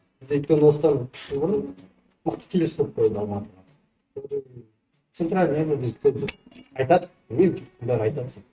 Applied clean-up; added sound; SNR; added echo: neural mask model RNNoise.